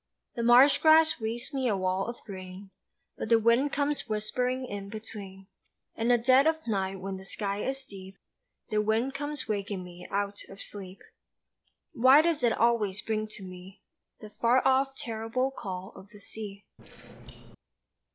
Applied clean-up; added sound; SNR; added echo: neural separator model SepFormer DNS4.